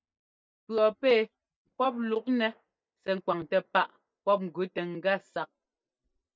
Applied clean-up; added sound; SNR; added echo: neural mask model DeepFilterNet 3.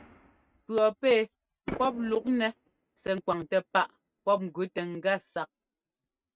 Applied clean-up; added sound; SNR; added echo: neural mask model RNNoise.